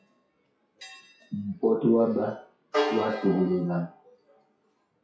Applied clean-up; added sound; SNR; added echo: classical method WPE with log-MMSE.